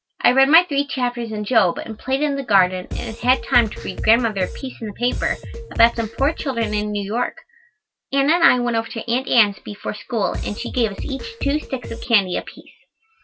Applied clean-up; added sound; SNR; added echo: none; Drum kit; 7 dB; none.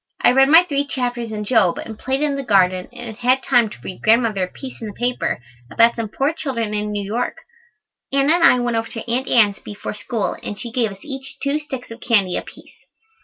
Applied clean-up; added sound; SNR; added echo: none; none; none; none.